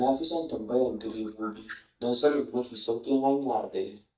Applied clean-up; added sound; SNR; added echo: neural mask model DeepFilterNet 3.